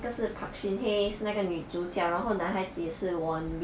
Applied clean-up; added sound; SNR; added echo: none; none; none; none.